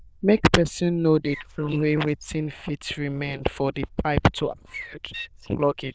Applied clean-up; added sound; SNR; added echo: neural diffusion model UNIVERSE++.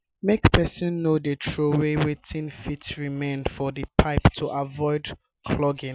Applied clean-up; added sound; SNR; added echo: none; none; none; none.